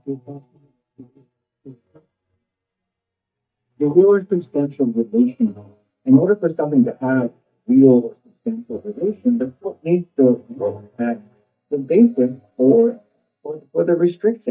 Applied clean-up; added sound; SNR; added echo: neural mask model DeepFilterNet 3.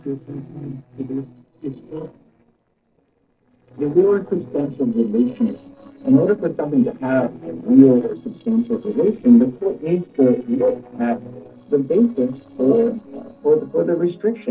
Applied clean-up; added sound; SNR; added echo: neural separator model SepFormer DNS4.